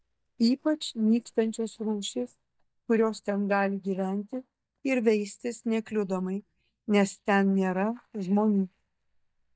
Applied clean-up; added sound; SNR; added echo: neural mask model DeepFilterNet 3.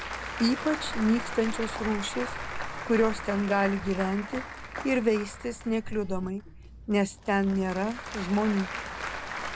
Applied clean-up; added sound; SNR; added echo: none; Applause / Crowd; 7 dB; none.